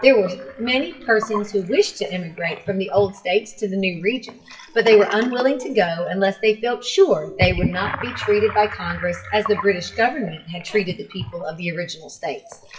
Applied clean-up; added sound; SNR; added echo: classical method WPE with log-MMSE.